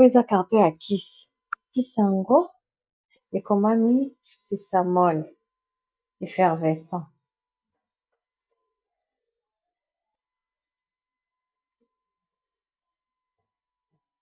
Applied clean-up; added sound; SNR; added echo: neural mask model DeepFilterNet 3.